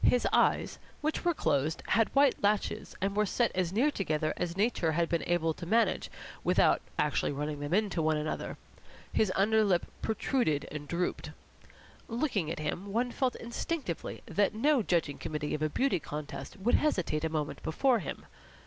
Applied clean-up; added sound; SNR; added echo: none; none; none; none.